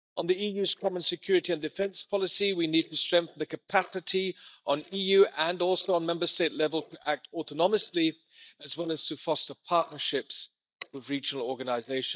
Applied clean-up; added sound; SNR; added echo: neural mask model DeepFilterNet 3.